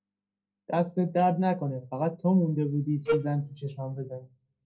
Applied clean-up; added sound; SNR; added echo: neural separator model SepFormer DNS4.